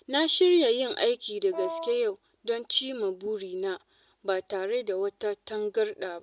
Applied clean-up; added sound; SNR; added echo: none; Wind instrument, woodwind instrument; 8 dB; none.